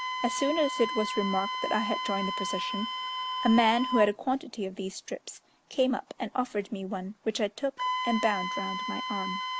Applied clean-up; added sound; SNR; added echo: none; Wind instrument, woodwind instrument; 5 dB; none.